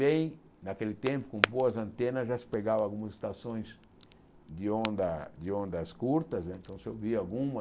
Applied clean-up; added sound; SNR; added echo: none; Crackle; 10 dB; none.